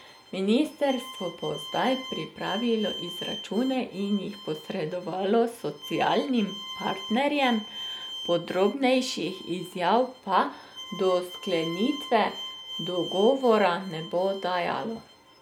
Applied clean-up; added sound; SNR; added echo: none; Bowed string instrument; 13 dB; none.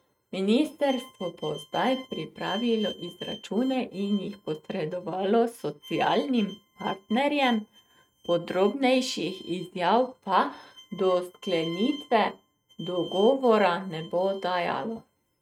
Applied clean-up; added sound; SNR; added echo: neural mask model RNNoise.